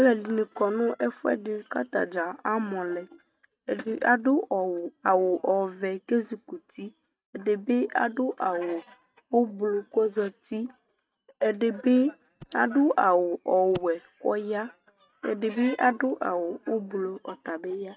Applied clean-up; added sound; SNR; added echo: neural mask model RNNoise.